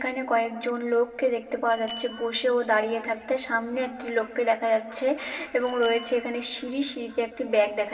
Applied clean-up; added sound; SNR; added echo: none; Bicycle bell; 17 dB; reverberation time 2.7 s.